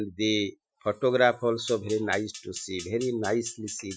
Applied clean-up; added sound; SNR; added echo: classical method Wiener filter.